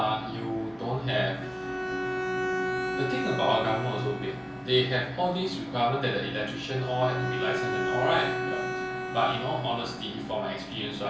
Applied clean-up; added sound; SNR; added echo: none; Bowed string instrument; 5 dB; reverberation time 0.3 s.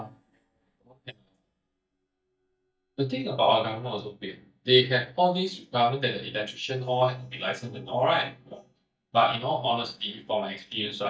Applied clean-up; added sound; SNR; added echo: neural mask model DeepFilterNet 3.